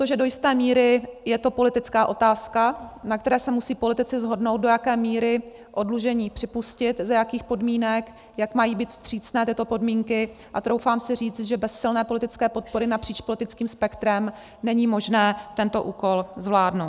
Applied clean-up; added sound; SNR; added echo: none; none; none; none.